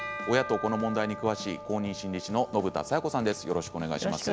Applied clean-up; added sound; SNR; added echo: none; Bell; 11 dB; none.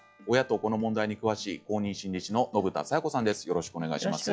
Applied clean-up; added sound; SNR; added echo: classical method log-MMSE.